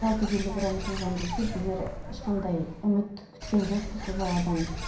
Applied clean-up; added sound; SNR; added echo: none; Bird; 7 dB; reverberation time 0.5 s.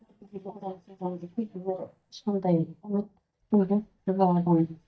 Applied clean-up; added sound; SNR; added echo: neural mask model DeepFilterNet 3.